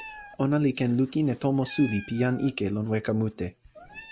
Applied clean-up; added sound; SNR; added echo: none; Meow; 19 dB; none.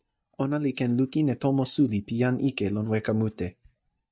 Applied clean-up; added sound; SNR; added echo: neural mask model DeepFilterNet 3.